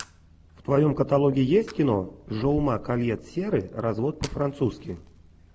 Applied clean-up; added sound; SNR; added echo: none; Fire; 20 dB; none.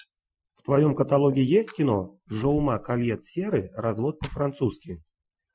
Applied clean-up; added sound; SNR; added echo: classical method Wiener filter.